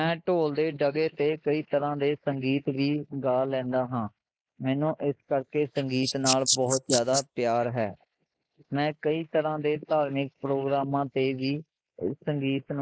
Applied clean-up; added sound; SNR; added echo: neural mask model Resemble Enhance denoiser.